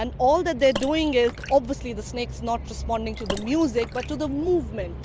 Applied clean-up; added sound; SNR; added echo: none; Water / Splash, splatter; 14 dB; none.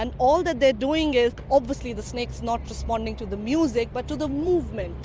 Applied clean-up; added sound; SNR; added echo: none; none; none; none.